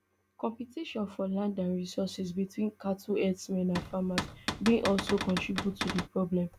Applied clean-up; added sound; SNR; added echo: none; Cupboard open or close / Door; 4 dB; none.